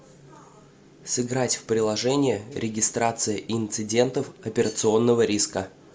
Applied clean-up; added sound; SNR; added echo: none; none; none; none.